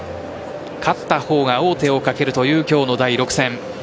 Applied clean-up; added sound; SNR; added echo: none; none; none; none.